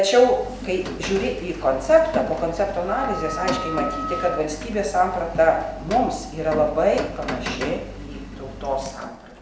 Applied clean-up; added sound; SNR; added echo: none; Rain + Wind instrument, woodwind instrument; 9 dB; none.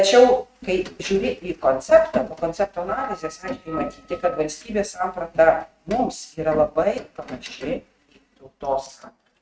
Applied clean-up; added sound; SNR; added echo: neural mask model RNNoise.